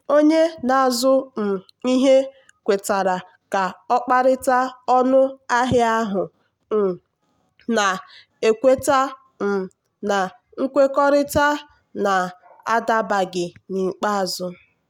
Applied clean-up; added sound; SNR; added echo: none; none; none; none.